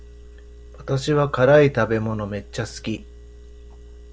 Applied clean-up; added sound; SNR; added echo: none; Engine; 19 dB; none.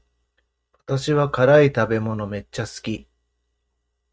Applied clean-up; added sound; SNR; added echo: neural mask model RNNoise.